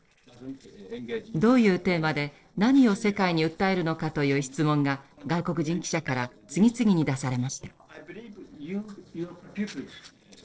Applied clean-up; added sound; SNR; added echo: neural separator model SepFormer DNS4.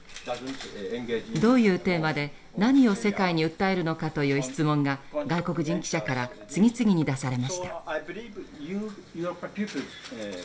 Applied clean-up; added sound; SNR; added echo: none; Wind chime; 18 dB; reverberation time 0.5 s.